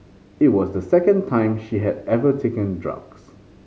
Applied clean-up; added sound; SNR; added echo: none; none; none; none.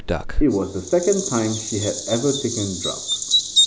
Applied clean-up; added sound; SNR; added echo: none; Bird vocalization, bird call, bird song; 0 dB; none.